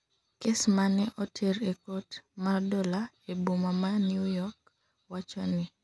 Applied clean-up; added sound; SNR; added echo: none; none; none; none.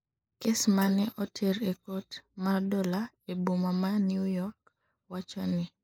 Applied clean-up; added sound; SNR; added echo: neural mask model Resemble Enhance denoiser.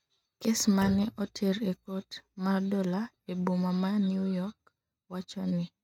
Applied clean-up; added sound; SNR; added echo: neural mask model RNNoise.